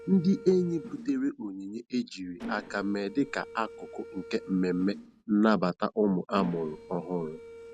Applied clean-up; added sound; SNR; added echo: none; Mechanisms; 16 dB; none.